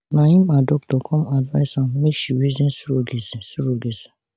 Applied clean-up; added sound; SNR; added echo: none; none; none; none.